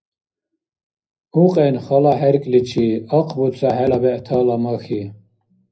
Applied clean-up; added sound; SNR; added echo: none; none; none; reverberation time 0.4 s.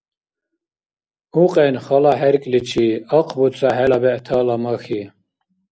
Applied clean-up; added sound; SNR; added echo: none; none; none; none.